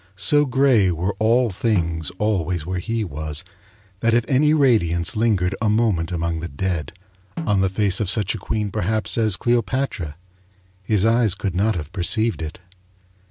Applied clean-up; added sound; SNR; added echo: none; Snare drum; 16 dB; none.